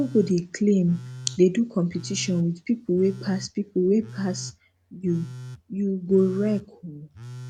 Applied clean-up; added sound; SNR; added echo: none; Telephone; 16 dB; none.